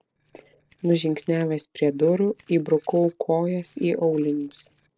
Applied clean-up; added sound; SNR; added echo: neural separator model SepFormer DNS4.